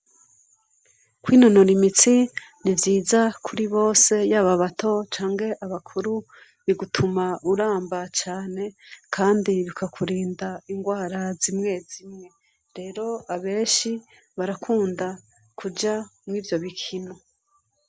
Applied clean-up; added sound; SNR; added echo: none; none; none; none.